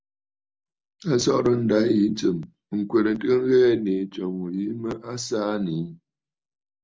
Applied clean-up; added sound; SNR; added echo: none; none; none; none.